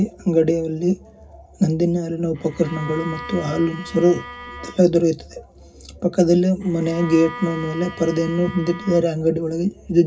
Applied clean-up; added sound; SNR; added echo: none; Bowed string instrument; 16 dB; reverberation time 0.4 s.